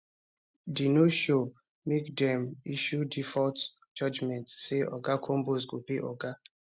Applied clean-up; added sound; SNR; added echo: none; none; none; none.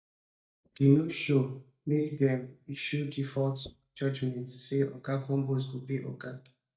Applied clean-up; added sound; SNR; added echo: neural mask model DeepFilterNet 3.